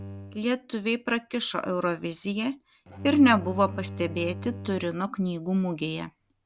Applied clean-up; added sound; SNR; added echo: none; Bowed string instrument; 14 dB; none.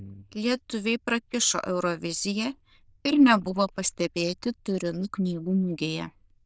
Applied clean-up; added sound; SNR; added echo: neural diffusion model UNIVERSE++.